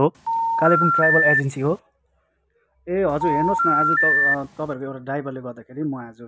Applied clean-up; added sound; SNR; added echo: none; Telephone; -4 dB; none.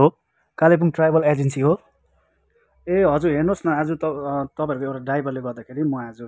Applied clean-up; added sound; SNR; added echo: none; none; none; none.